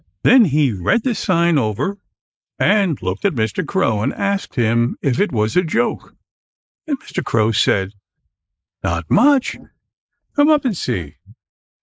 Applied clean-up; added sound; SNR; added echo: neural mask model Resemble Enhance denoiser.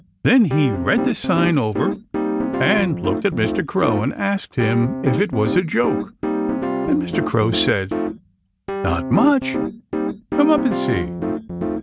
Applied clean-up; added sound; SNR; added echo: none; Piano; 3 dB; none.